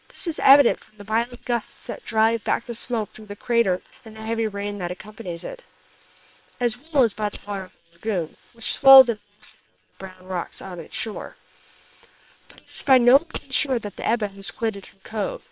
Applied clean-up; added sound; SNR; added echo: neural separator model SepFormer WHAM!.